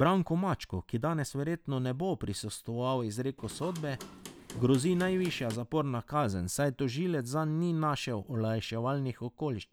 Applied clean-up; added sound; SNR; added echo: none; Hammer / Wood; 15 dB; none.